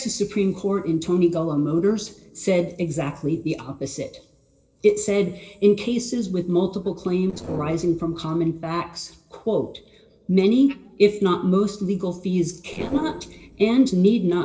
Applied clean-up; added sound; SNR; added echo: neural separator model SepFormer DNS4.